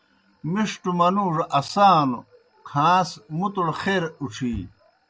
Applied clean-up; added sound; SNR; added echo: none; none; none; none.